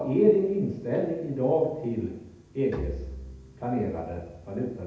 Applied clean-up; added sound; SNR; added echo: none; Bowed string instrument; 15 dB; reverberation time 0.8 s.